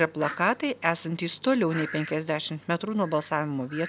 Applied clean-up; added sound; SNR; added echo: none; Fowl; 16 dB; none.